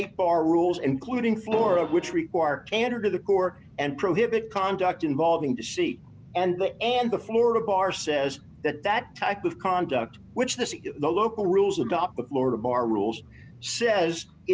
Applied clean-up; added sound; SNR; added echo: none; Keyboard (musical); 9 dB; none.